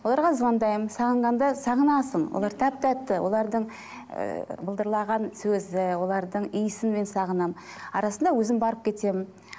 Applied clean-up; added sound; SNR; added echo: none; none; none; none.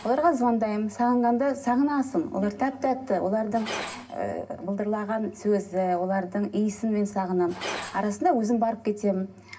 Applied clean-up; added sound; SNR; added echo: none; Glass; 18 dB; reverberation time 0.4 s.